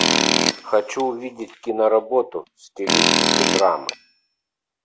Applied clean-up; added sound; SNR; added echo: none; Tools; -1 dB; none.